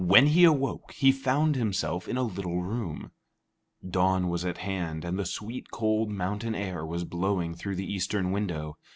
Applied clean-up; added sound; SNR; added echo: none; none; none; none.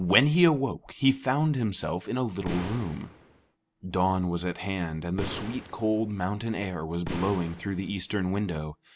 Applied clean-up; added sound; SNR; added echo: none; Boom; 11 dB; none.